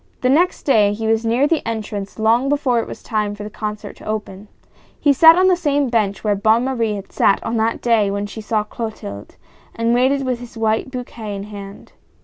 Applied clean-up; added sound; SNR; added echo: none; none; none; none.